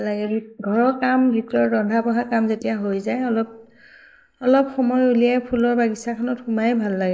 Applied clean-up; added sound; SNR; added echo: neural mask model Resemble Enhance denoiser.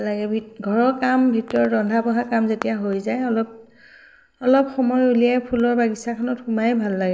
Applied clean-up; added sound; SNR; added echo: none; none; none; none.